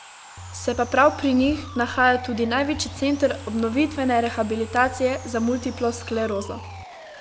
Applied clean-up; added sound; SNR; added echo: none; Sawing; 19 dB; none.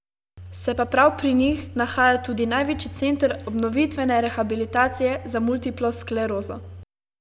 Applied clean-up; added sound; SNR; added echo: none; none; none; none.